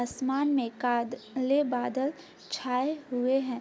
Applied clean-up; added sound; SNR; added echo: none; none; none; none.